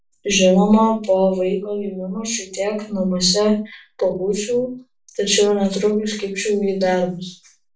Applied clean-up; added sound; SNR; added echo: none; none; none; reverberation time 0.3 s.